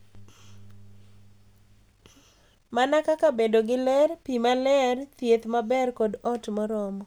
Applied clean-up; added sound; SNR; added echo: none; none; none; none.